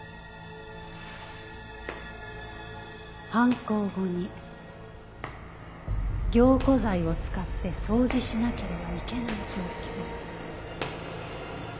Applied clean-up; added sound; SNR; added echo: none; none; none; none.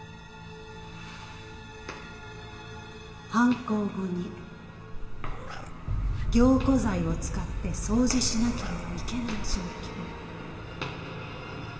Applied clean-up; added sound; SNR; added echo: none; Meow; 4 dB; reverberation time 1.6 s.